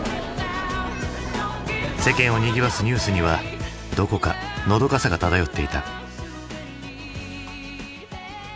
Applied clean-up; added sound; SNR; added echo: none; none; none; none.